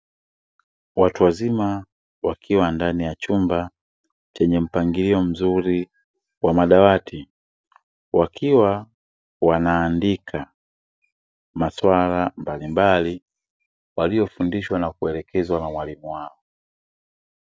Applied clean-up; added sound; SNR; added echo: none; none; none; none.